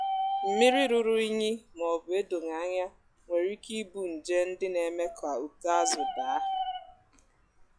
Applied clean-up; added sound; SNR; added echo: classical method log-MMSE.